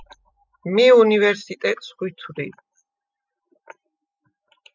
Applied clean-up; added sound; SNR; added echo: classical method spectral subtraction.